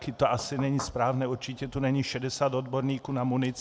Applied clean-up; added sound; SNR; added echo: none; Knock / Wood; 12 dB; none.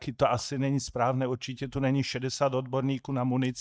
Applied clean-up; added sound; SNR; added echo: neural mask model DeepFilterNet 3.